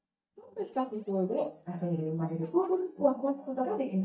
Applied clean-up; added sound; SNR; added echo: neural mask model DeepFilterNet 3.